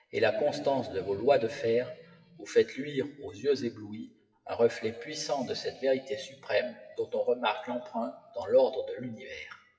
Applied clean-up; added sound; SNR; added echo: classical method WPE with log-MMSE.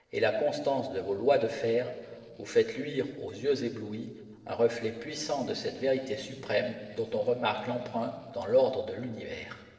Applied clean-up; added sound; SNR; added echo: neural separator model SepFormer DNS4.